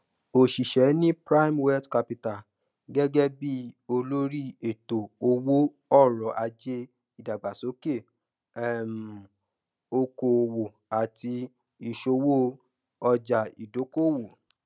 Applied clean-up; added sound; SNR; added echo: none; none; none; none.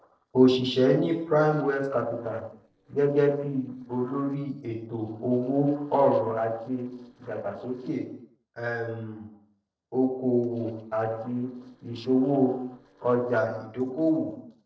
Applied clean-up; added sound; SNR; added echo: neural separator model SepFormer DNS4.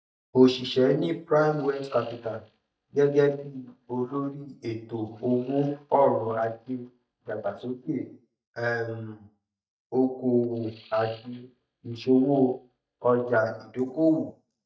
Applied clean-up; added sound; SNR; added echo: neural mask model DeepFilterNet 3.